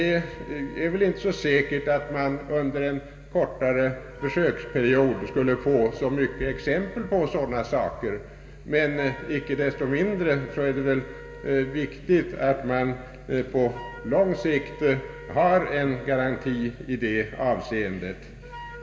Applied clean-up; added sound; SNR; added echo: none; Wind instrument, woodwind instrument; 19 dB; reverberation time 1.4 s.